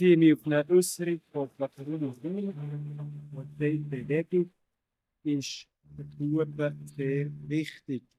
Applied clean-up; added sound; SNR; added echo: neural mask model DeepFilterNet 3.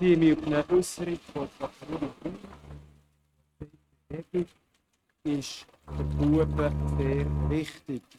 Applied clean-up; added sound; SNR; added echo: neural mask model RNNoise.